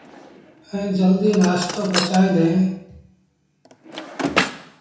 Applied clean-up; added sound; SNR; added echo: none; Drawer open or close; 8 dB; reverberation time 0.6 s.